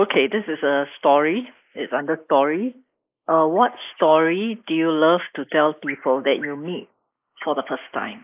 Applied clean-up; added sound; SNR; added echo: neural mask model Resemble Enhance denoiser.